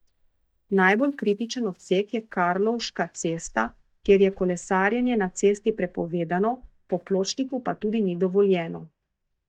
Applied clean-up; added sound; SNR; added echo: neural mask model DeepFilterNet 3.